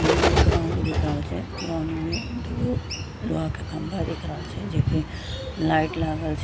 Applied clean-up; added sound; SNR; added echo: none; Bird; 0 dB; none.